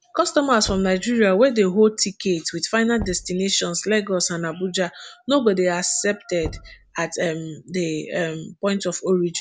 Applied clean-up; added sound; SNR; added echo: none; Knock; 19 dB; none.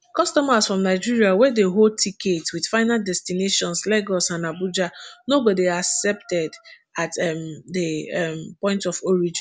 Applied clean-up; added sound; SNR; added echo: none; none; none; none.